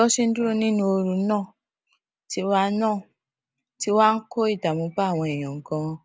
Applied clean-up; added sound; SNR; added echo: none; none; none; none.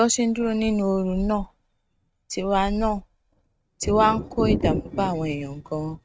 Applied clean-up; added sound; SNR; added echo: neural mask model RNNoise.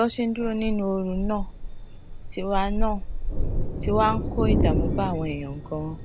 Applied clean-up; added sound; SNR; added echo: none; Thunder; -1 dB; none.